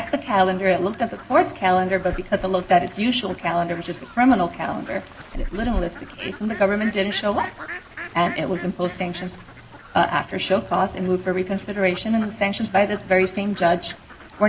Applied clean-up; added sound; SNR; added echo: none; Fowl; 15 dB; none.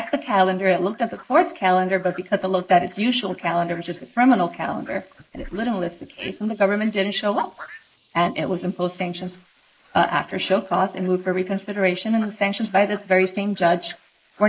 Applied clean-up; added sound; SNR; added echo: neural mask model Resemble Enhance denoiser.